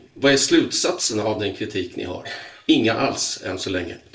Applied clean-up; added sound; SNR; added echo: neural separator model SepFormer DNS4.